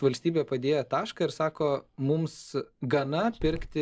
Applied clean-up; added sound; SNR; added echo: none; Growling; 17 dB; none.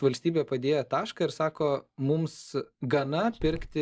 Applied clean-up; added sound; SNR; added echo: neural mask model DeepFilterNet 3.